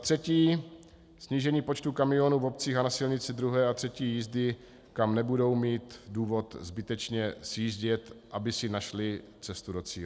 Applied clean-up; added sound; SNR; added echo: none; none; none; none.